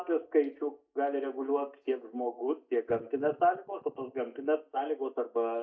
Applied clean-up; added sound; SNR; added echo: neural mask model DeepFilterNet 3.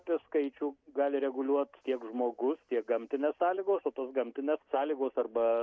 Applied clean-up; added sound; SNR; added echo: none; none; none; none.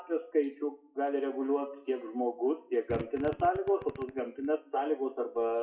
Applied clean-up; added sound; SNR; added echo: classical method WPE with log-MMSE.